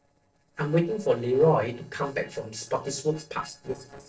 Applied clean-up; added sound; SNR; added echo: neural separator model SepFormer DNS4.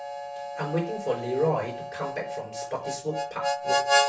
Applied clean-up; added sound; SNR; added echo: none; Harmonica; -2 dB; reverberation time 0.3 s.